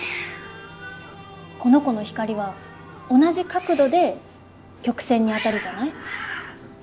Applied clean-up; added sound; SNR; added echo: none; Hiss; 14 dB; none.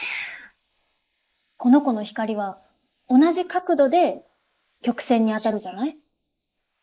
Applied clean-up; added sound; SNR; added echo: neural mask model Resemble Enhance denoiser.